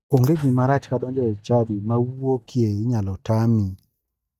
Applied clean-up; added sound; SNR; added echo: neural mask model DeepFilterNet 3.